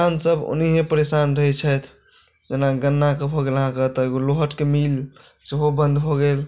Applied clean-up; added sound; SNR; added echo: none; none; none; none.